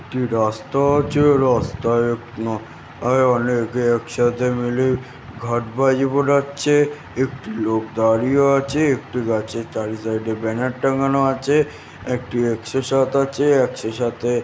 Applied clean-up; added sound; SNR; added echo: none; none; none; none.